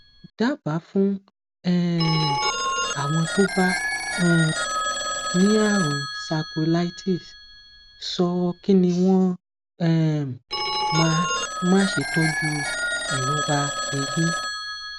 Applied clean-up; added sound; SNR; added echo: none; Telephone; 5 dB; none.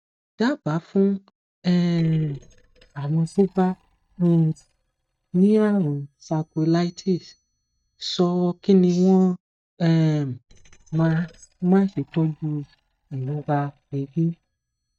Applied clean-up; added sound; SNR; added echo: neural mask model DeepFilterNet 3.